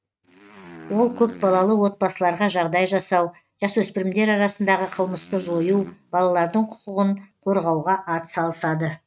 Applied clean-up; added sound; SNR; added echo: neural mask model RNNoise.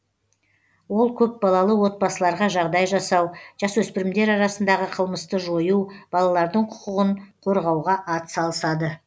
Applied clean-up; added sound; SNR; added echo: none; none; none; none.